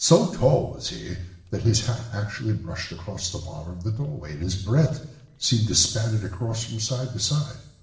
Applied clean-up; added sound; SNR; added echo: neural separator model SepFormer DNS4.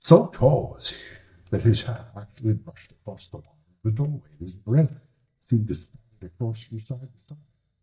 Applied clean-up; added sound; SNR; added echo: neural mask model DeepFilterNet 3.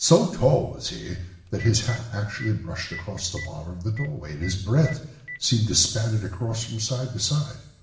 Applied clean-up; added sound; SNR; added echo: none; Telephone; 20 dB; reverberation time 0.8 s.